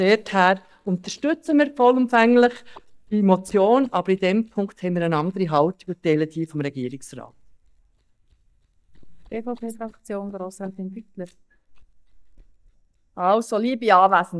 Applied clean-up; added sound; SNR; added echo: neural mask model DeepFilterNet 3.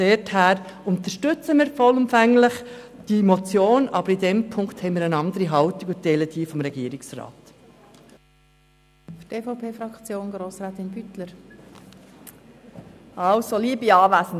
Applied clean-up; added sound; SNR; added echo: none; none; none; none.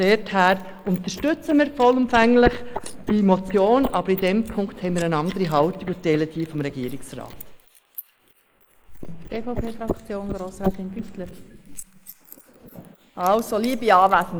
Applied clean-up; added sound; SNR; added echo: neural mask model Resemble Enhance denoiser.